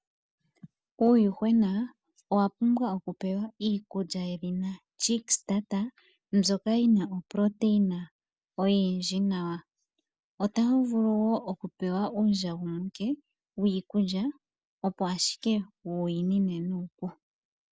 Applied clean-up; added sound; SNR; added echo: none; none; none; none.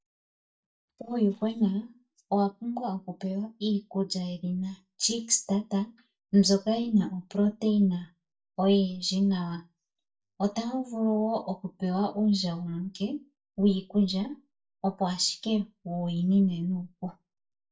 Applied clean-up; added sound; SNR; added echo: neural mask model DeepFilterNet 3.